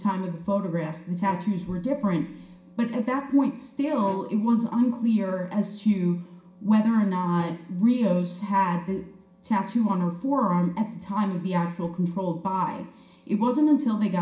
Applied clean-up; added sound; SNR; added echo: none; Bowed string instrument; 20 dB; reverberation time 0.5 s.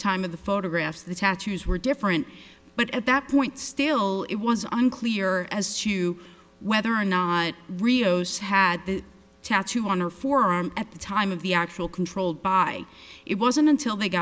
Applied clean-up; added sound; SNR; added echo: none; none; none; none.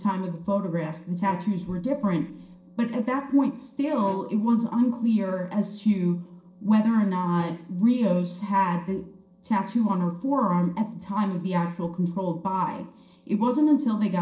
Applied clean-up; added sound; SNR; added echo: neural separator model SepFormer DNS4.